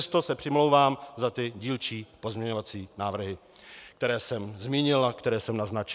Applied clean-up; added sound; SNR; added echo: none; none; none; none.